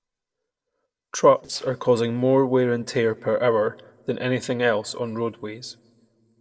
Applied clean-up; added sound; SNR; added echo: neural separator model SepFormer DNS4.